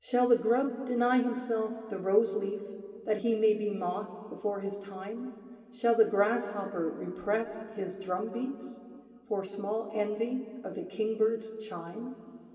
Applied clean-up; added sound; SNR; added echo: none; none; none; reverberation time 2.7 s.